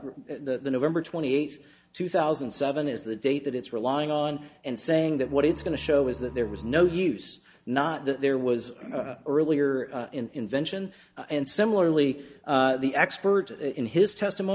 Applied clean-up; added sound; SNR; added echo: none; Bowed string instrument; 17 dB; none.